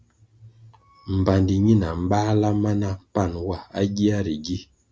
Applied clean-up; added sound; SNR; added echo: none; none; none; none.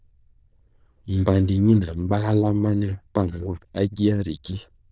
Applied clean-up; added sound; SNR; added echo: neural diffusion model UNIVERSE++.